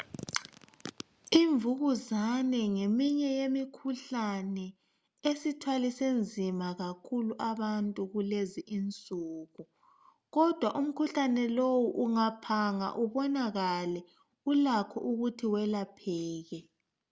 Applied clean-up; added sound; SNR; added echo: none; none; none; none.